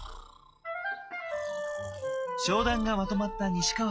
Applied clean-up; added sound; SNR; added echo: classical method log-MMSE.